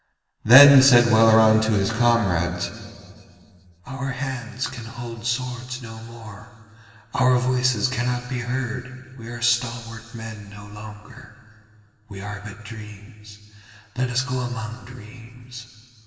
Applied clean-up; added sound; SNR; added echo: none; none; none; reverberation time 2.6 s.